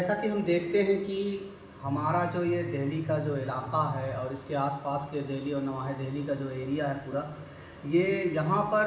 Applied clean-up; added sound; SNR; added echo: none; Bass guitar; 10 dB; reverberation time 0.8 s.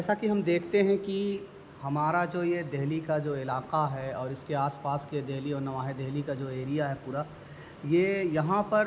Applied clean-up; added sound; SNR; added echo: none; none; none; none.